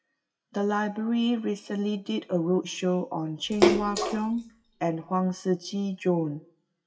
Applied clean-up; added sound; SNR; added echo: classical method WPE with log-MMSE.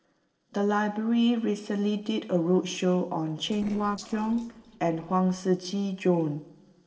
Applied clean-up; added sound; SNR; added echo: neural separator model SepFormer DNS4.